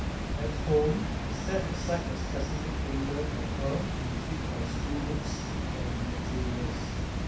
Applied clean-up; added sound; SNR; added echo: none; Water; -3 dB; reverberation time 0.6 s.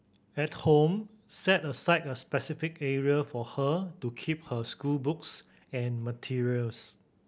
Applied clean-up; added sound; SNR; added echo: none; none; none; none.